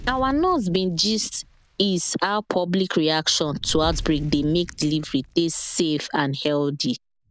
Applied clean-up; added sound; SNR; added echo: none; Fire; 15 dB; none.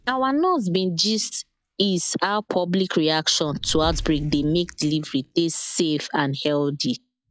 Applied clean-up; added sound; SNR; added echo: classical method log-MMSE.